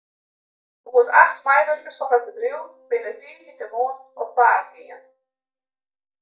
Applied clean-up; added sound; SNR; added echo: neural mask model DeepFilterNet 3.